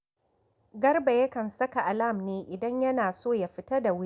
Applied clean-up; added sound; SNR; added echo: none; none; none; none.